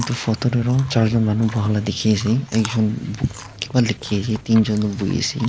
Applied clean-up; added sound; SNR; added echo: none; Chewing, mastication; 19 dB; none.